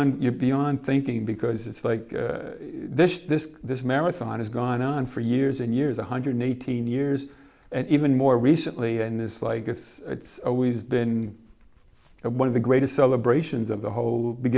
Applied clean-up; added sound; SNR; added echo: none; none; none; none.